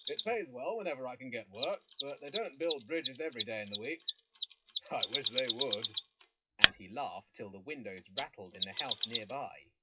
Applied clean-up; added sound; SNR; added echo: classical method WPE with log-MMSE.